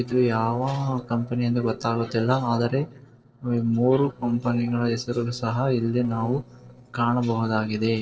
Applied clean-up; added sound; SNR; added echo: neural separator model SepFormer DNS4.